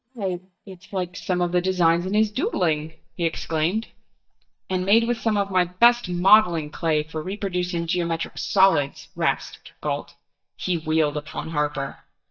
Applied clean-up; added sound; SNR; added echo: neural mask model DeepFilterNet 3.